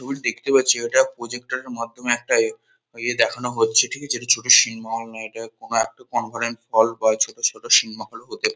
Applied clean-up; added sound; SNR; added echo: none; none; none; none.